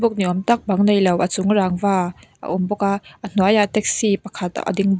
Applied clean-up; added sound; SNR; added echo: none; none; none; none.